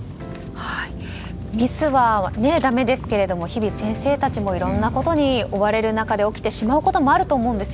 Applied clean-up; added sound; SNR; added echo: none; Vehicle; 11 dB; none.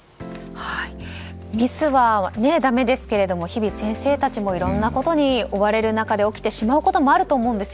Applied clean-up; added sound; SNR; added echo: none; none; none; none.